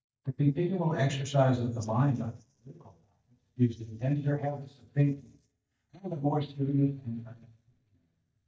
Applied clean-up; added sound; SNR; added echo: neural mask model DeepFilterNet 3.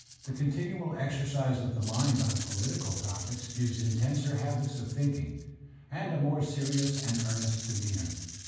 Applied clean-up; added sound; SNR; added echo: none; Rattle (instrument); 11 dB; reverberation time 1.2 s.